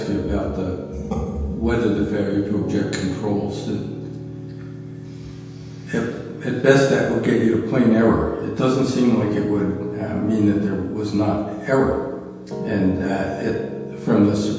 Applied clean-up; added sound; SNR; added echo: none; Piano; 11 dB; reverberation time 1.2 s.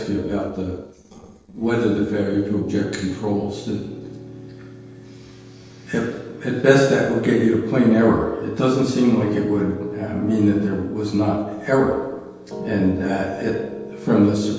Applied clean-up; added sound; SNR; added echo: neural separator model SepFormer DNS4.